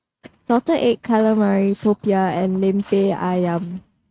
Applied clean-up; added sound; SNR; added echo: neural mask model RNNoise.